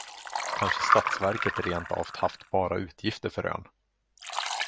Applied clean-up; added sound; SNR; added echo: none; Liquid; 1 dB; none.